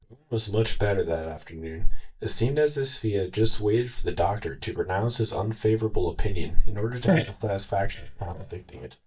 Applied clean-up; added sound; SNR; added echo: neural mask model DeepFilterNet 3.